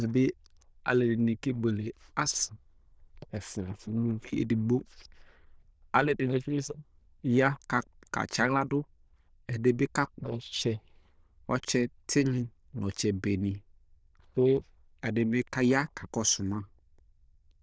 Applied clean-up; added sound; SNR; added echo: neural diffusion model UNIVERSE++.